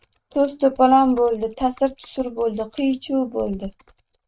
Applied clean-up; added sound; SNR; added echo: neural mask model RNNoise.